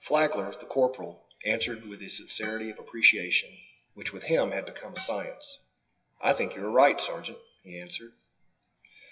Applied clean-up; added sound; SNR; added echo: classical method WPE with log-MMSE.